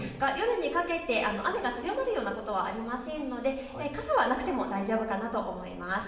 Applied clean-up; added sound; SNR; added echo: none; none; none; reverberation time 0.9 s.